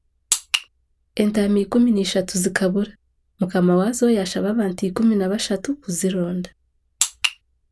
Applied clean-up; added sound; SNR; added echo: none; none; none; none.